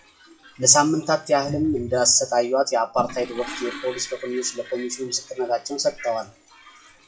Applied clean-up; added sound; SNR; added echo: classical method WPE with log-MMSE.